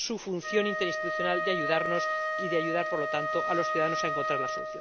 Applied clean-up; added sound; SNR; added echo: none; Wind instrument, woodwind instrument; -1 dB; none.